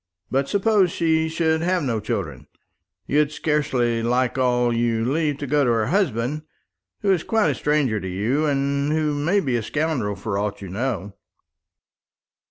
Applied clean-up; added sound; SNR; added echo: none; none; none; none.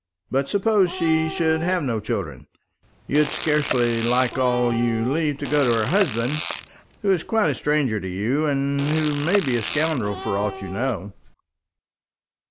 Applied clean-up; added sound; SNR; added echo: none; Cat + Fart; 8 dB; none.